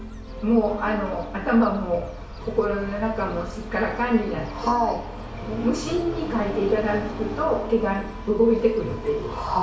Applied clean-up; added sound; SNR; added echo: none; Gull, seagull; 14 dB; reverberation time 0.6 s.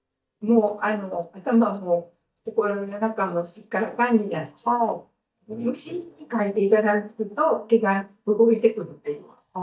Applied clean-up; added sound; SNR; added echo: neural mask model DeepFilterNet 3.